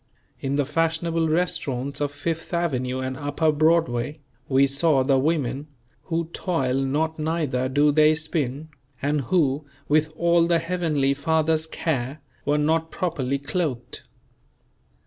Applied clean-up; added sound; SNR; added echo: none; none; none; none.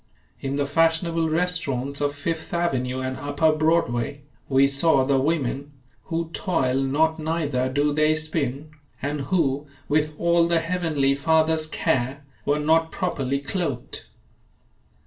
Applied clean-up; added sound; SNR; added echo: none; none; none; reverberation time 0.2 s.